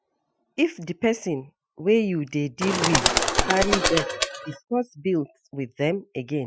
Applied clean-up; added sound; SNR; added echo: classical method Wiener filter.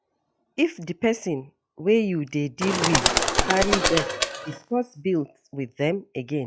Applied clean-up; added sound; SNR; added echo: classical method log-MMSE.